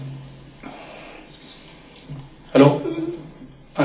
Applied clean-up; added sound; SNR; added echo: none; none; none; reverberation time 0.4 s.